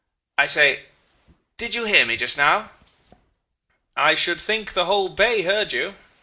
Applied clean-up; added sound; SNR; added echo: none; none; none; none.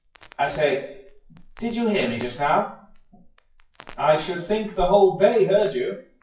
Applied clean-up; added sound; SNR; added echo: classical method WPE with log-MMSE.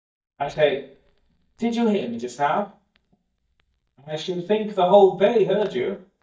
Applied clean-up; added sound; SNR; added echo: neural mask model DeepFilterNet 3.